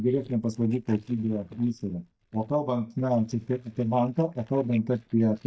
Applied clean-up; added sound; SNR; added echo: neural mask model DeepFilterNet 3.